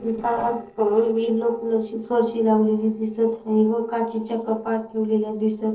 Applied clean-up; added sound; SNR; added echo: neural separator model SepFormer DNS4.